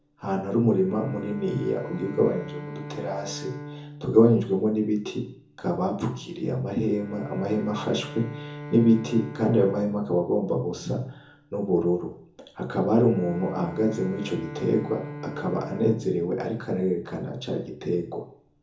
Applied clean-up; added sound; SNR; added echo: none; Bowed string instrument; 15 dB; reverberation time 0.6 s.